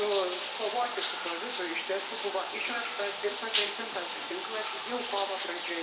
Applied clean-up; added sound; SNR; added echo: none; Bathtub (filling or washing); -4 dB; reverberation time 1.8 s.